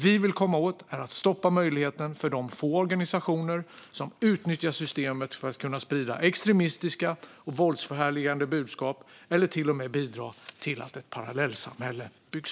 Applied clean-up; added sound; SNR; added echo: neural mask model Resemble Enhance denoiser.